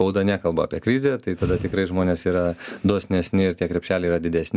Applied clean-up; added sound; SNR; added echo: none; none; none; none.